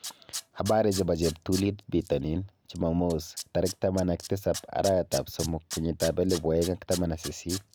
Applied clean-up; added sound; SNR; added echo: none; Tools; 13 dB; none.